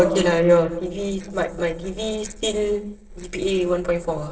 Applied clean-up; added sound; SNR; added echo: neural separator model SepFormer DNS4.